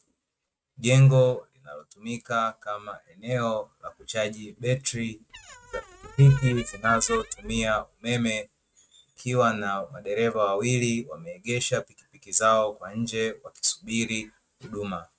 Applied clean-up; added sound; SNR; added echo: neural mask model RNNoise.